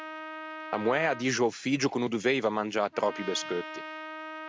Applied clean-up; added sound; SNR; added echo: none; Trumpet; 12 dB; none.